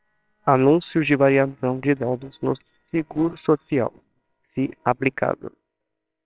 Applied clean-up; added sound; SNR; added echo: neural separator model SepFormer WHAMR!.